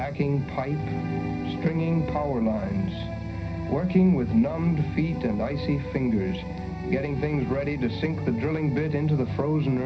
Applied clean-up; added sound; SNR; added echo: none; none; none; reverberation time 0.4 s.